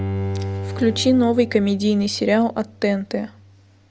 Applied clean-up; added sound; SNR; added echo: none; Bowed string instrument; 9 dB; none.